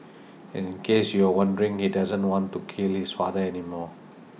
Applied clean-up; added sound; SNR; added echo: none; none; none; none.